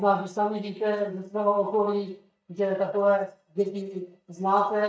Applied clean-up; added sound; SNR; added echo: neural mask model DeepFilterNet 3.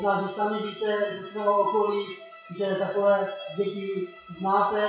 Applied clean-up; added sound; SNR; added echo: classical method WPE with log-MMSE.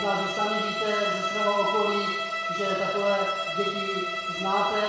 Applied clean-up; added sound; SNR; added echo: none; Bowed string instrument; 1 dB; reverberation time 1.1 s.